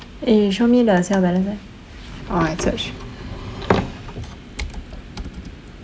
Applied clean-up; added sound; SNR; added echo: none; none; none; none.